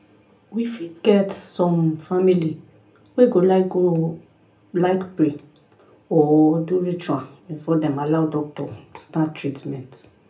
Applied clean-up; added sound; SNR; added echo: none; none; none; reverberation time 0.3 s.